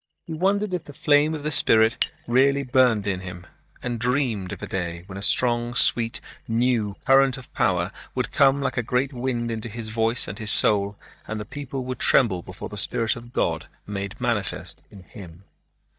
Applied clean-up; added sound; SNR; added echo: neural mask model DeepFilterNet 3.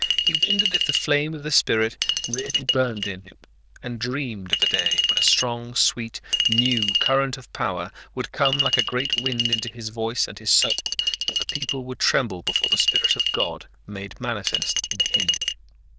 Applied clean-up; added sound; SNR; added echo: neural diffusion model UNIVERSE++.